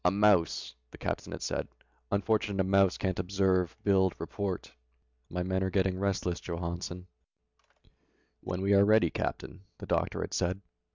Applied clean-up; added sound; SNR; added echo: none; none; none; none.